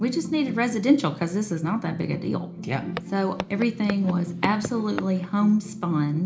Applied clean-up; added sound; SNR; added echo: none; Walk, footsteps; 12 dB; reverberation time 0.4 s.